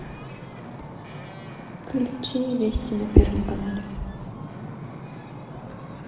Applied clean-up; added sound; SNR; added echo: none; Wind / Ocean; 11 dB; reverberation time 1.4 s.